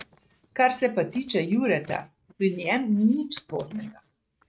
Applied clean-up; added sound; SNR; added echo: neural mask model RNNoise.